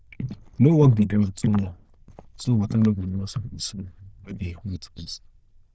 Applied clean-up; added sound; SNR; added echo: neural diffusion model UNIVERSE++.